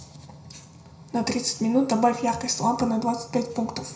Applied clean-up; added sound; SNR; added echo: none; none; none; reverberation time 0.5 s.